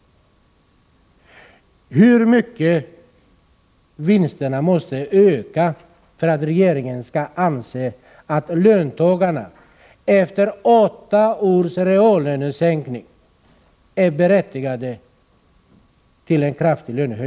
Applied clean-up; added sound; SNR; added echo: none; none; none; none.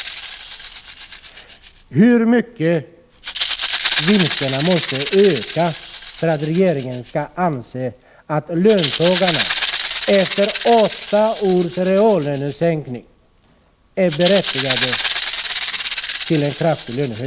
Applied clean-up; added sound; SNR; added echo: none; Rattle (instrument); 8 dB; none.